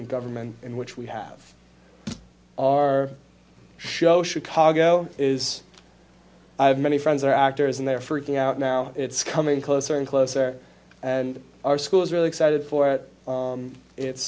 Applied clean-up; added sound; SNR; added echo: none; none; none; none.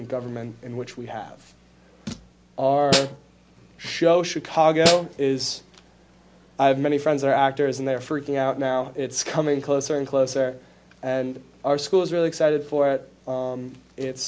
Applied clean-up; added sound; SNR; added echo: none; Snare drum; 3 dB; none.